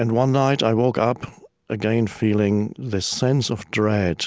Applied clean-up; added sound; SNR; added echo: none; none; none; none.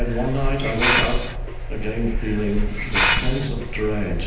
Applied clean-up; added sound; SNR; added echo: none; Hiss; -3 dB; reverberation time 0.9 s.